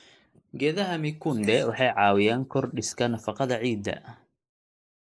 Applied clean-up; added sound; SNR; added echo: neural mask model Resemble Enhance denoiser.